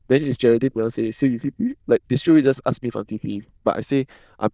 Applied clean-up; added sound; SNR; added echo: neural diffusion model UNIVERSE++.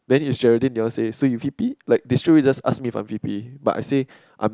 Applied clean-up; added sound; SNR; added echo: none; none; none; none.